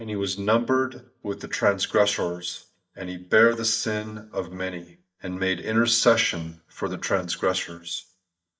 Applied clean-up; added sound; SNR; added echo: neural mask model DeepFilterNet 3.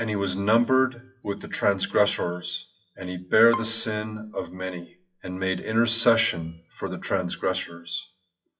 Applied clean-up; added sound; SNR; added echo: classical method WPE with log-MMSE.